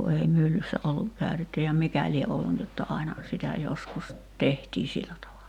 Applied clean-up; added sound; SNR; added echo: none; none; none; none.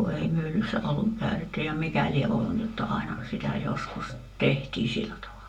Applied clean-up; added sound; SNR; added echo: none; none; none; reverberation time 0.2 s.